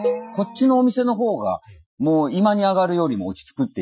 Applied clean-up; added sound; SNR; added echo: classical method Wiener filter.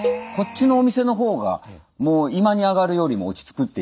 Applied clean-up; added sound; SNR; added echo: none; Cowbell; 10 dB; none.